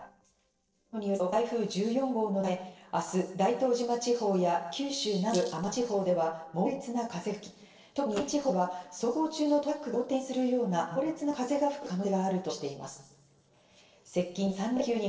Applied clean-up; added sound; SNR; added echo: neural separator model SepFormer DNS4.